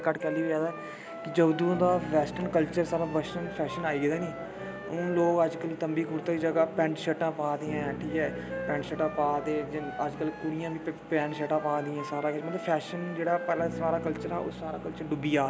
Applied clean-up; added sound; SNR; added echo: none; Bass guitar + Wind instrument, woodwind instrument; 11 dB; none.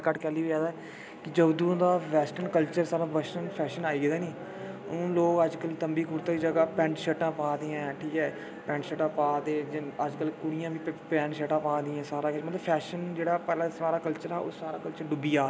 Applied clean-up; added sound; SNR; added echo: none; none; none; none.